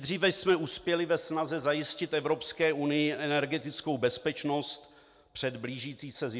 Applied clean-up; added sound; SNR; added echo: none; none; none; none.